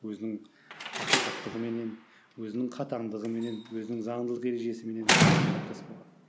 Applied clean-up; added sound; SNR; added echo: none; Slam; -4 dB; none.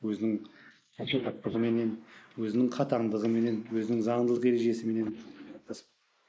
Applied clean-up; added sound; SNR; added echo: neural mask model Resemble Enhance denoiser.